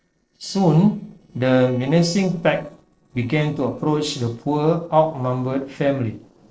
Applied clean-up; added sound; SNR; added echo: neural separator model SepFormer DNS4.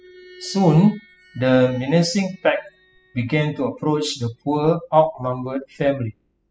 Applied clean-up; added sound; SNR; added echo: classical method spectral subtraction.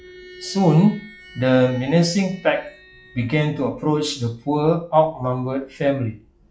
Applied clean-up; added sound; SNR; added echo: classical method log-MMSE.